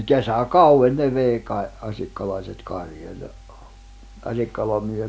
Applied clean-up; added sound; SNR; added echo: none; none; none; none.